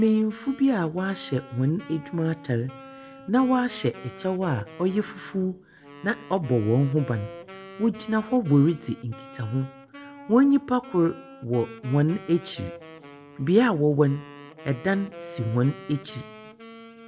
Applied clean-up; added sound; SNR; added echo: none; Wind instrument, woodwind instrument; 18 dB; reverberation time 0.4 s.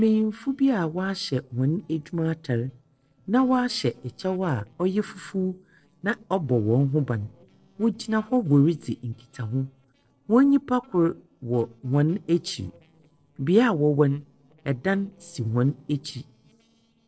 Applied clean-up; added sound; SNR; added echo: neural separator model SepFormer DNS4.